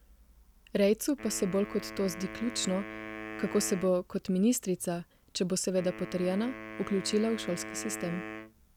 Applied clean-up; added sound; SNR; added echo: none; Wind instrument, woodwind instrument; 12 dB; none.